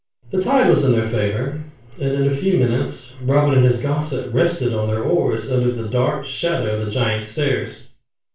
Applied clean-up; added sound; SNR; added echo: none; none; none; reverberation time 0.4 s.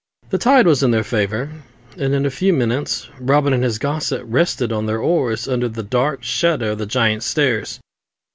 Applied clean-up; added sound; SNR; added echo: none; none; none; none.